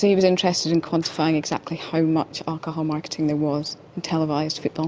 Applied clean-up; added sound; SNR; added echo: none; none; none; none.